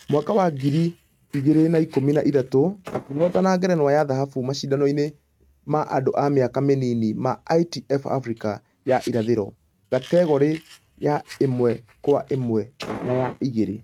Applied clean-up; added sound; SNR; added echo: neural mask model RNNoise.